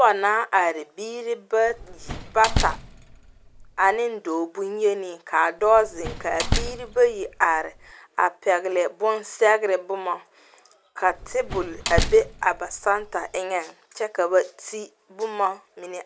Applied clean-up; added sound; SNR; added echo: none; Slam; 6 dB; none.